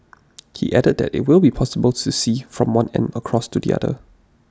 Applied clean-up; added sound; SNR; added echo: none; none; none; none.